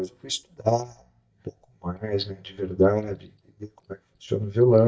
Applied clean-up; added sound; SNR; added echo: neural mask model DeepFilterNet 3.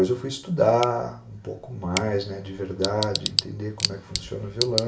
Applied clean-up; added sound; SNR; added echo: none; Tick / Bicycle; 6 dB; reverberation time 0.4 s.